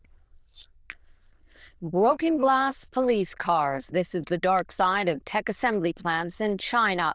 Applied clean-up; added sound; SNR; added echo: neural diffusion model UNIVERSE++.